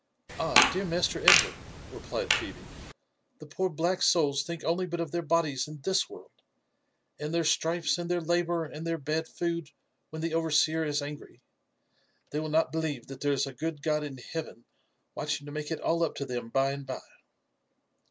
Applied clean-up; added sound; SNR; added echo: none; Fart; -3 dB; none.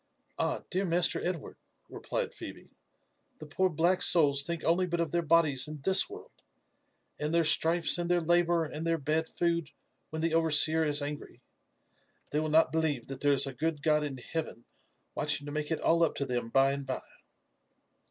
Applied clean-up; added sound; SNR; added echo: none; none; none; none.